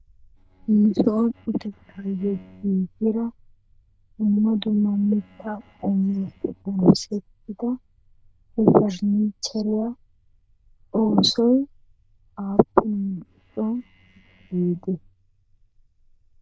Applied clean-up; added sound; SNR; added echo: neural diffusion model UNIVERSE++.